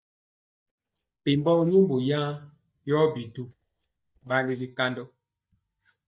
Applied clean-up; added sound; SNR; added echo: neural mask model DeepFilterNet 3.